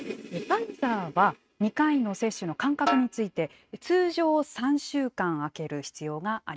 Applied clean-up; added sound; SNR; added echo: neural mask model RNNoise.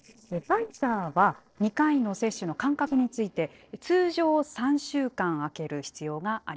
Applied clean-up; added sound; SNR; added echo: neural separator model SepFormer DNS4.